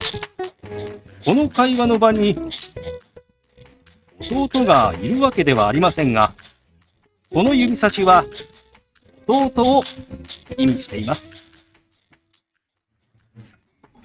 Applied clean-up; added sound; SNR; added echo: neural mask model RNNoise.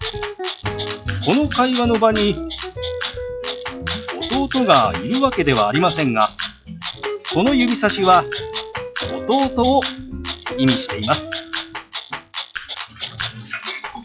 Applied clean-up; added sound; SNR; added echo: classical method log-MMSE.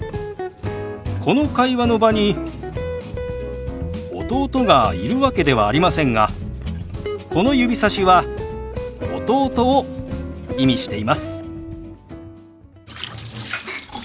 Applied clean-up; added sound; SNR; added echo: none; none; none; none.